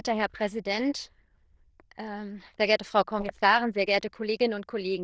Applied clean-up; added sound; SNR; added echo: neural diffusion model UNIVERSE++.